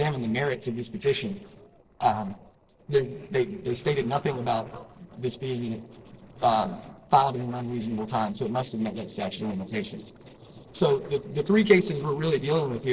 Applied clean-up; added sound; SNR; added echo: neural separator model SepFormer DNS4.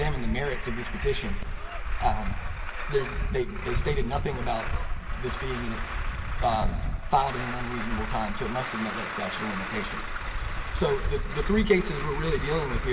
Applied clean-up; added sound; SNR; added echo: none; Truck; -1 dB; reverberation time 1.5 s.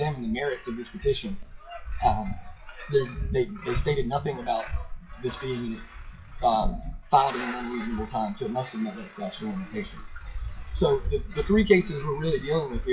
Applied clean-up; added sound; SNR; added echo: classical method WPE with log-MMSE.